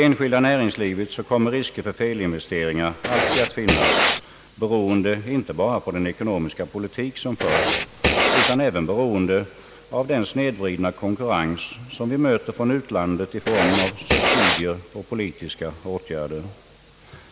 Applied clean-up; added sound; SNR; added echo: none; Writing; -3 dB; none.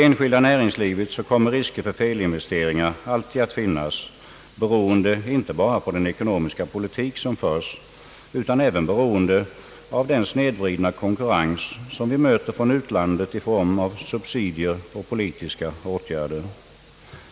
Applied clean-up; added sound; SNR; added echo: none; none; none; none.